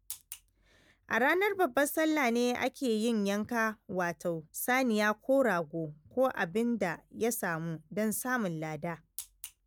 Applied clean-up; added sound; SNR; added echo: none; none; none; none.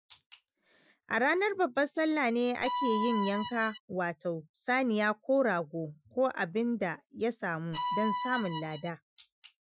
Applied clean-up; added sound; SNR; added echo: classical method Wiener filter.